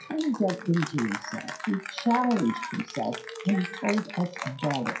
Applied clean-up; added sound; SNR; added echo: classical method WPE with log-MMSE.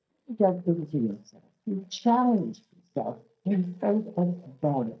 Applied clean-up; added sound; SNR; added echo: neural mask model DeepFilterNet 3.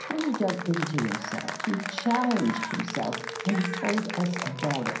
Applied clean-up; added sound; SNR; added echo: none; Applause / Cheering; 5 dB; reverberation time 0.6 s.